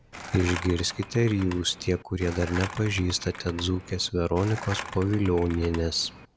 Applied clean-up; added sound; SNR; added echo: none; Skateboard; 13 dB; none.